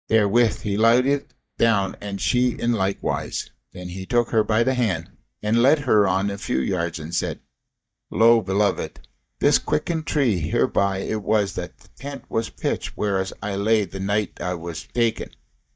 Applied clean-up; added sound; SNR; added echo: neural mask model DeepFilterNet 3.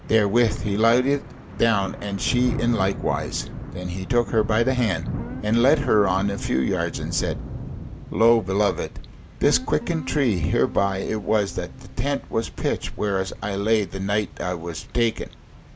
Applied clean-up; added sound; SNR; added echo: none; Thunder / Rain + Guitar; 11 dB; none.